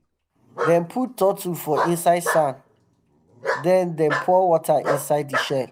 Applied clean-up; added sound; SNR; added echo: none; Bark; 7 dB; none.